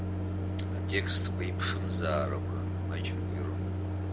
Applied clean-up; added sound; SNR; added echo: none; Microwave oven; -3 dB; none.